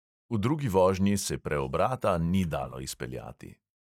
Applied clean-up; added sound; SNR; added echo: neural mask model DeepFilterNet 3.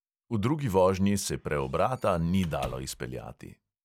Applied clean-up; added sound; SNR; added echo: none; Squeak / Slam; 20 dB; none.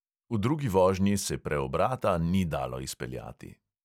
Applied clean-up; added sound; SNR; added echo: none; none; none; none.